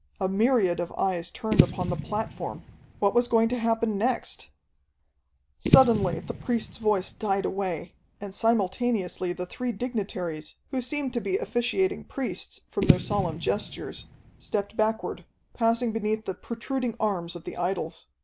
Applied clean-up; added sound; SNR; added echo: none; Fireworks / Boom; 4 dB; none.